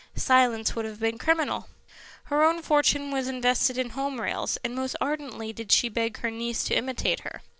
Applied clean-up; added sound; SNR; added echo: none; none; none; none.